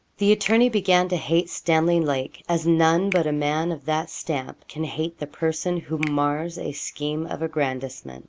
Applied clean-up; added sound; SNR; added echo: none; Finger snapping; 19 dB; none.